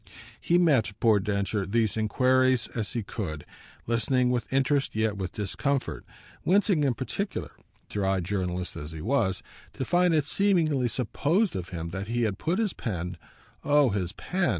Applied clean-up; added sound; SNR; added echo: none; none; none; none.